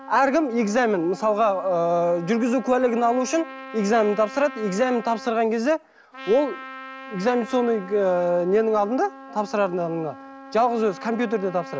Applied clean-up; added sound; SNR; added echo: none; Trumpet; 17 dB; none.